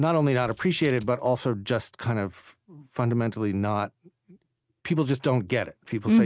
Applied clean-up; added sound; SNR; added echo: neural mask model RNNoise.